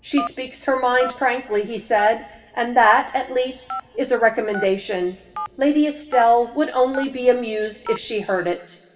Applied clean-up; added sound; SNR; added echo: none; Telephone; 15 dB; reverberation time 2.4 s.